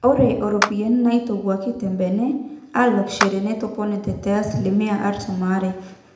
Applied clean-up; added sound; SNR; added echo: none; Clapping; 8 dB; reverberation time 0.8 s.